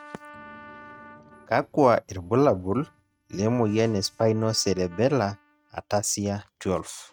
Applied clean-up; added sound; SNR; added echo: neural mask model RNNoise.